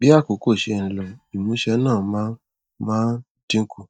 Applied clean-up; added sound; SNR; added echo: neural mask model DeepFilterNet 3.